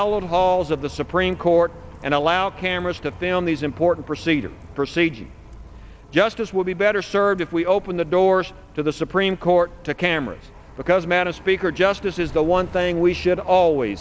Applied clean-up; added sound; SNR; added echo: none; Bus; 19 dB; none.